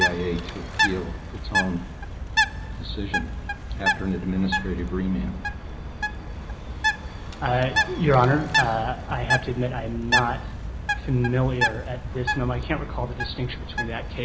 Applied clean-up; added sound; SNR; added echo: none; Bird; 0 dB; none.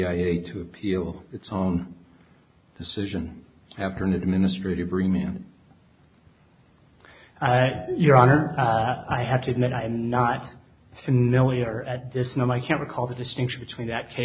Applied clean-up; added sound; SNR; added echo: none; none; none; none.